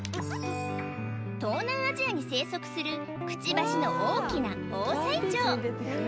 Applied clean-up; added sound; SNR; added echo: none; Guitar; 9 dB; none.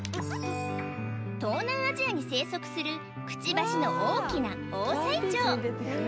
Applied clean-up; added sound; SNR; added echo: none; none; none; none.